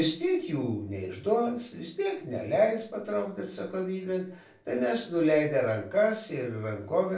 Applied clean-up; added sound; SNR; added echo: none; none; none; reverberation time 0.3 s.